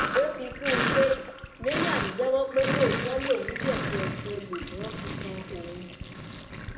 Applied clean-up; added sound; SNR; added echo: none; Sink (filling or washing); 1 dB; reverberation time 0.8 s.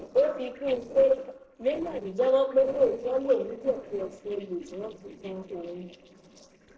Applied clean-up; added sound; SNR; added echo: neural separator model SepFormer DNS4.